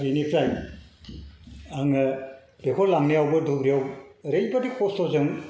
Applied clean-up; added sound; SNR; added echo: none; none; none; none.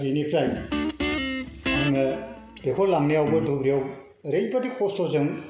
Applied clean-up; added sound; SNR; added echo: none; Guitar; 6 dB; none.